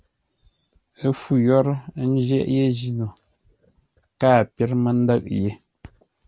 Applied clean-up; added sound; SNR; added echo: none; none; none; none.